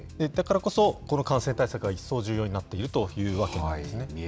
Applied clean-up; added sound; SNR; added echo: none; none; none; none.